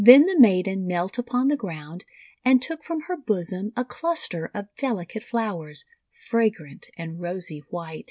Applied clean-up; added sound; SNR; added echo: none; none; none; none.